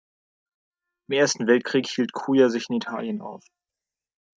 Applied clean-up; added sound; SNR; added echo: neural mask model DeepFilterNet 3.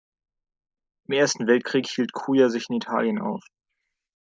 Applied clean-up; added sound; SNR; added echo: neural mask model Resemble Enhance denoiser.